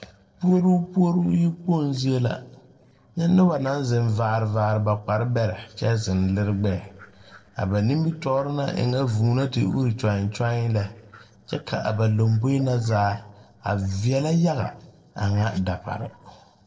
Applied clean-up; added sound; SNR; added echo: neural separator model SepFormer DNS4.